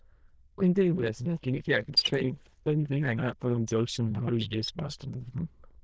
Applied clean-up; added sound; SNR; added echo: neural diffusion model UNIVERSE++.